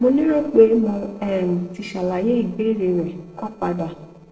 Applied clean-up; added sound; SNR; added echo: neural separator model SepFormer DNS4.